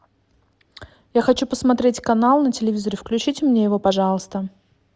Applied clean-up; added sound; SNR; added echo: none; none; none; none.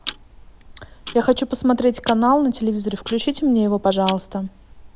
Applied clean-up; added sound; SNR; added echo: none; Tick-tock; 13 dB; none.